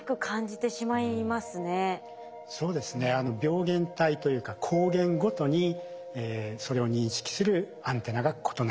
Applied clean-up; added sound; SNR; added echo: none; Mallet percussion; 15 dB; none.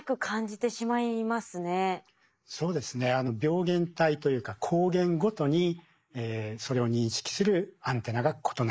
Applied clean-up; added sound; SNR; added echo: neural mask model Resemble Enhance denoiser.